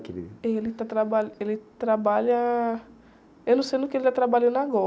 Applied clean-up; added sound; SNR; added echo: none; none; none; none.